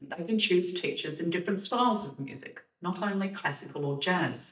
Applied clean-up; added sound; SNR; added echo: neural mask model DeepFilterNet 3.